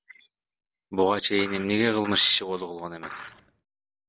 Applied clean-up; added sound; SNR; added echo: none; Skateboard; 14 dB; none.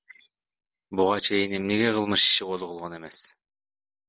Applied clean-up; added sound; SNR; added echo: none; none; none; none.